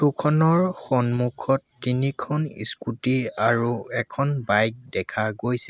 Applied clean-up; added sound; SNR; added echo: none; none; none; none.